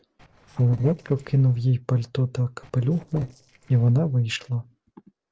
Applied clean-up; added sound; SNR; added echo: neural separator model SepFormer DNS4.